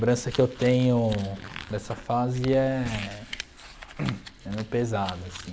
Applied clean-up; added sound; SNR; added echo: none; Crumpling, crinkling; 15 dB; none.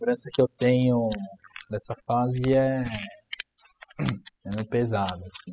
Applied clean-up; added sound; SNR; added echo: classical method spectral subtraction.